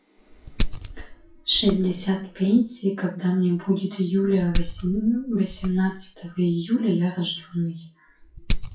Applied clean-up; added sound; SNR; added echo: classical method WPE with log-MMSE.